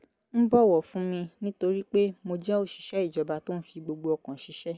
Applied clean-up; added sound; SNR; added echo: none; none; none; none.